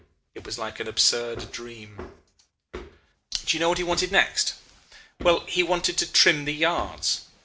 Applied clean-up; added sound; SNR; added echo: none; Hammer; 19 dB; none.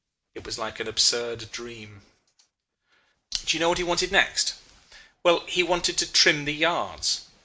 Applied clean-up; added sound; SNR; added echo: none; none; none; none.